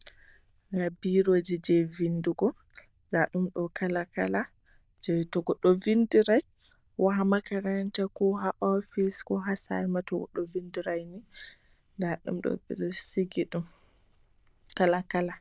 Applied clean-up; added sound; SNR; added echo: neural diffusion model UNIVERSE++.